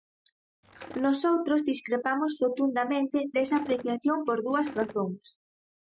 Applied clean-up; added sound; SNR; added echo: none; Skateboard; 14 dB; none.